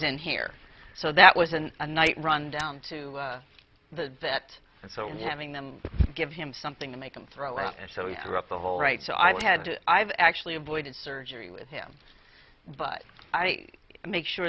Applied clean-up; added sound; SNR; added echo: none; Tick; 19 dB; none.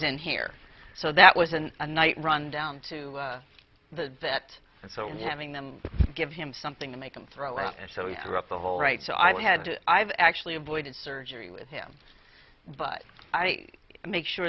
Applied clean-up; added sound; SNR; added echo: none; none; none; none.